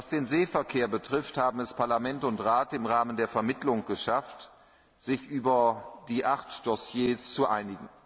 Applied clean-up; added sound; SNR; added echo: none; none; none; none.